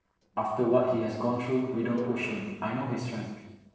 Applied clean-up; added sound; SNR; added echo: neural separator model SepFormer DNS4.